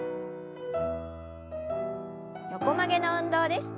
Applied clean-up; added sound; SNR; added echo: none; none; none; none.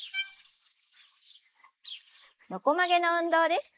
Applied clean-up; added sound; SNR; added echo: neural mask model Resemble Enhance denoiser.